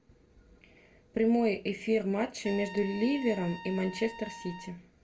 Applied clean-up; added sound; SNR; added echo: none; Trumpet; 17 dB; reverberation time 0.2 s.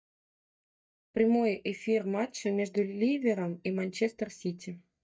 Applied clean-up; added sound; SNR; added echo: neural mask model DeepFilterNet 3.